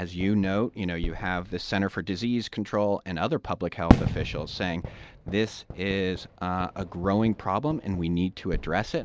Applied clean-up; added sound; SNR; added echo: none; Fireworks; 4 dB; none.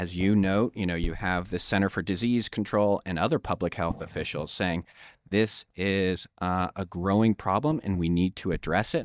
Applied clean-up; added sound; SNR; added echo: neural mask model DeepFilterNet 3.